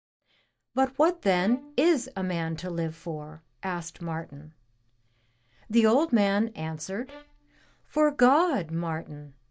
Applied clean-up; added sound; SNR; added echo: neural mask model DeepFilterNet 3.